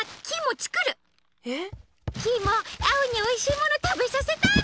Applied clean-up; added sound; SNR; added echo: none; Crumpling, crinkling; 9 dB; none.